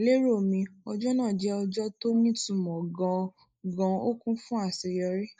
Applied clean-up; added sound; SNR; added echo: neural mask model Resemble Enhance denoiser.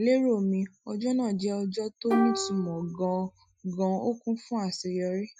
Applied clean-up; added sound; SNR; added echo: classical method Wiener filter.